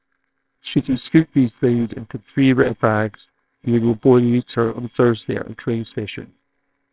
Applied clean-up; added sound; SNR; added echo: neural separator model SepFormer WHAMR!.